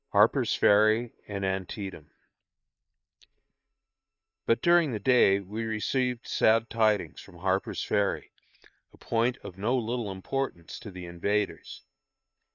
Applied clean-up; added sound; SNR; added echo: neural mask model DeepFilterNet 3.